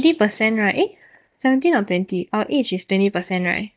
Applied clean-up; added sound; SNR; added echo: neural mask model DeepFilterNet 3.